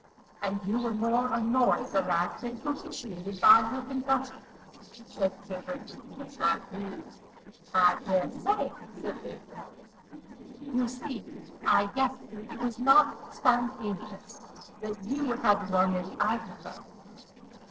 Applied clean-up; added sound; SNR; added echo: neural separator model SepFormer DNS4.